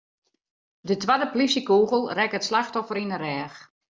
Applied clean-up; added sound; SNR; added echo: none; none; none; none.